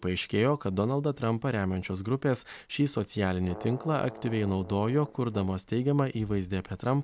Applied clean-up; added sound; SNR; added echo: none; Brass instrument; 17 dB; none.